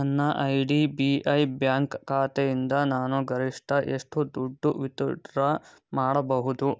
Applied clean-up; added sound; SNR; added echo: none; none; none; none.